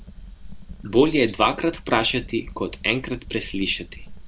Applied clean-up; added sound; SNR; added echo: none; Fire; 14 dB; none.